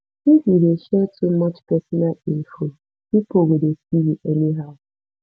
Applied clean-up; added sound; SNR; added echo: none; none; none; none.